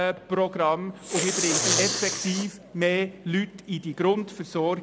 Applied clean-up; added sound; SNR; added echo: none; Respiratory sounds; 3 dB; none.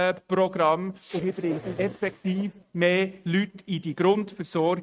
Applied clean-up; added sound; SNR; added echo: neural mask model RNNoise.